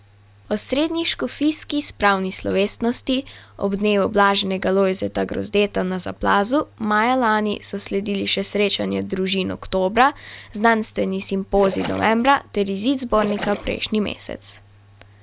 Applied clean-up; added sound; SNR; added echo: none; Splash, splatter; 12 dB; none.